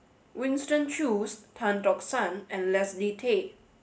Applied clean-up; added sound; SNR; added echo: none; none; none; none.